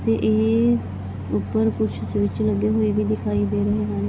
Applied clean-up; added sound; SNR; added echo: none; none; none; none.